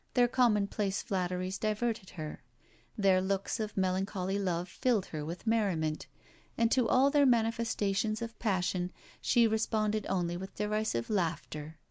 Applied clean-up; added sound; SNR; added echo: neural mask model Resemble Enhance denoiser.